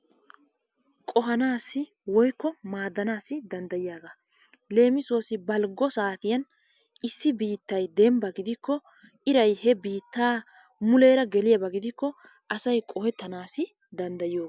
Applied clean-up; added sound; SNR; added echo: none; none; none; none.